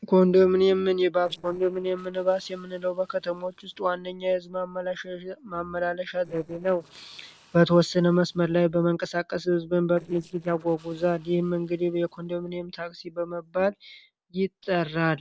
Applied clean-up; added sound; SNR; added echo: neural separator model SepFormer DNS4.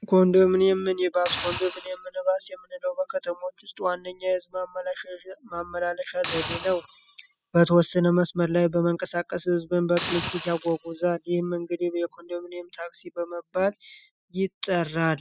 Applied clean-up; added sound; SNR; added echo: classical method spectral subtraction.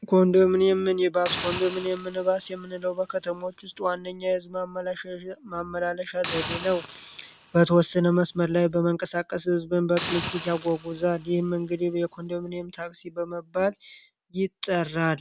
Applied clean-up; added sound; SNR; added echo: none; Hiss; 9 dB; none.